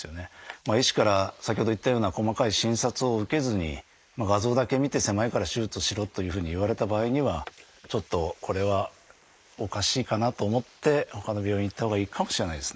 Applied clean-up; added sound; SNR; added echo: neural mask model Resemble Enhance denoiser.